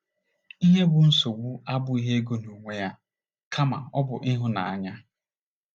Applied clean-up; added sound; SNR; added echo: none; none; none; none.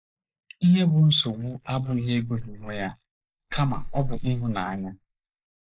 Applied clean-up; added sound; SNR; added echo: neural mask model Resemble Enhance denoiser.